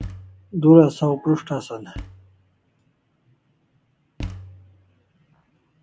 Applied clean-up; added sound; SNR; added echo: none; Thump, thud; 17 dB; none.